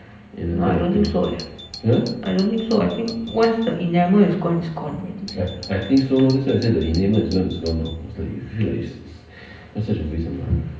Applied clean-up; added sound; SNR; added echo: none; Doorbell; 19 dB; reverberation time 0.8 s.